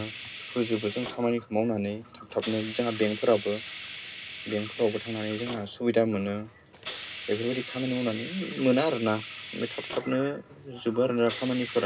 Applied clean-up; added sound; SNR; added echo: none; Hiss; 6 dB; reverberation time 0.2 s.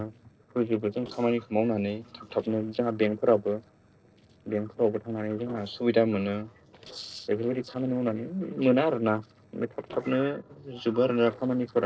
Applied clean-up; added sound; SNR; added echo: neural separator model SepFormer DNS4.